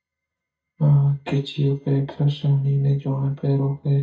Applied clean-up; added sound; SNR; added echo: neural mask model DeepFilterNet 3.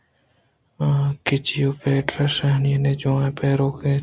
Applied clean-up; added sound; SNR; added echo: none; none; none; none.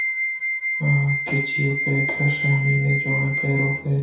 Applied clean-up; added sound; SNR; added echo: none; Wind instrument, woodwind instrument; 2 dB; reverberation time 0.6 s.